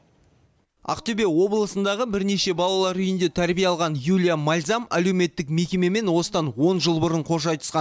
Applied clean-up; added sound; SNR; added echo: none; none; none; none.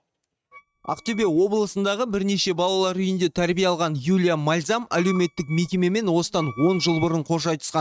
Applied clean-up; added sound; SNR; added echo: neural mask model RNNoise.